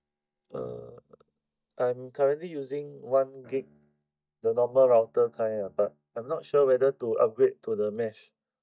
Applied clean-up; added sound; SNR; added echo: neural mask model DeepFilterNet 3.